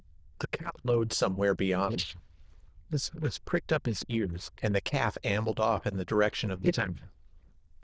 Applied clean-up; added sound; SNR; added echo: neural diffusion model UNIVERSE++.